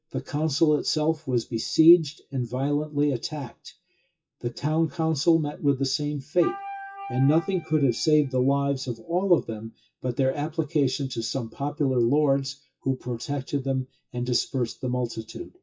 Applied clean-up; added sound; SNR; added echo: classical method WPE with log-MMSE.